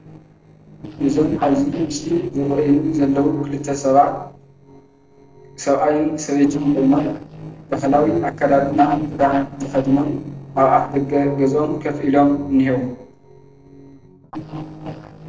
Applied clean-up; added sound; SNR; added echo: neural separator model SepFormer DNS4.